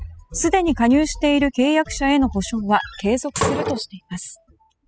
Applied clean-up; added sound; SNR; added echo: classical method spectral subtraction.